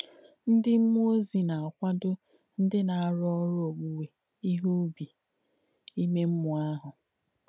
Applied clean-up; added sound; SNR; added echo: none; none; none; none.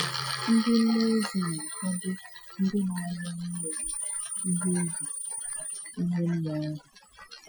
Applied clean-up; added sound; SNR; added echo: classical method Wiener filter.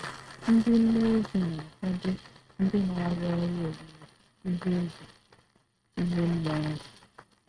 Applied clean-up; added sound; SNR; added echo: neural mask model RNNoise.